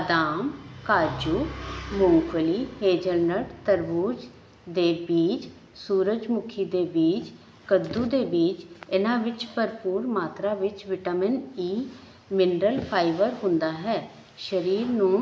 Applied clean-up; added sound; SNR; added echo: none; none; none; none.